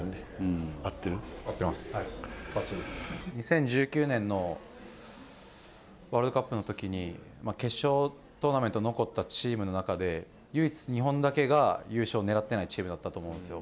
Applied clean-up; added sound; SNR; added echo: none; none; none; none.